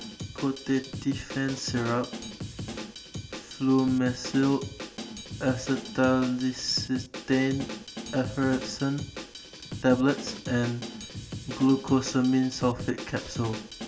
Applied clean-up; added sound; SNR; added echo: none; Drum kit; 10 dB; reverberation time 0.2 s.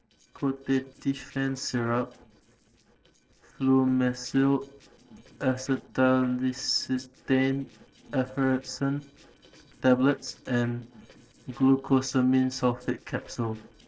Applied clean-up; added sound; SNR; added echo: neural separator model SepFormer DNS4.